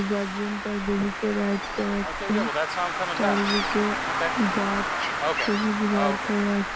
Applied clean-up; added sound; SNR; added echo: none; Traffic noise, roadway noise + Gull, seagull; 1 dB; none.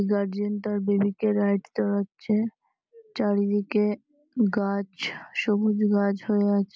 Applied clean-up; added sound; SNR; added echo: none; none; none; none.